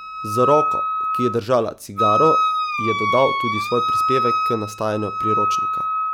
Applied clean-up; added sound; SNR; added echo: none; Wind instrument, woodwind instrument; -2 dB; none.